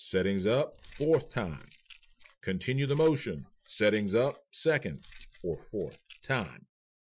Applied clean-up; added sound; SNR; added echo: classical method Wiener filter.